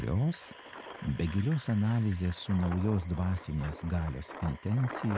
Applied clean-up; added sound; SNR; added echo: none; Engine; 15 dB; none.